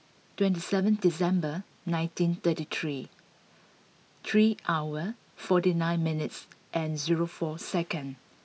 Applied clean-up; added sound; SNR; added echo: none; none; none; none.